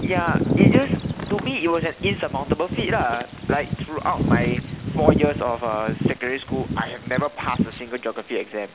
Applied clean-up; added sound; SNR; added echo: none; Bird vocalization, bird call, bird song; -1 dB; none.